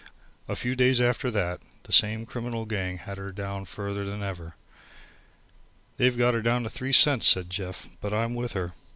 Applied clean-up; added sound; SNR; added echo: none; none; none; none.